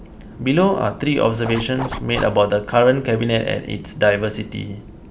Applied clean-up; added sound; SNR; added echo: none; Zipper (clothing); 10 dB; none.